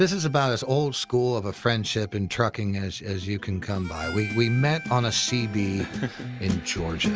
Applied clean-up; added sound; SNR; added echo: none; Harmonica; 18 dB; none.